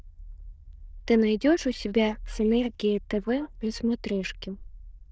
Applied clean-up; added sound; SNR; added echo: neural diffusion model UNIVERSE++.